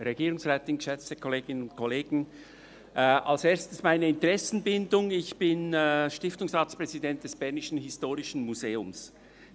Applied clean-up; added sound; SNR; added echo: none; none; none; none.